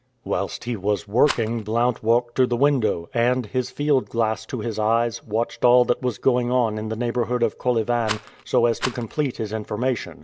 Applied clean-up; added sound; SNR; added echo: none; Rattle; 11 dB; none.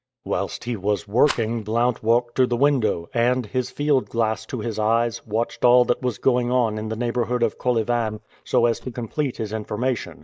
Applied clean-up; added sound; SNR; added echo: neural mask model DeepFilterNet 3.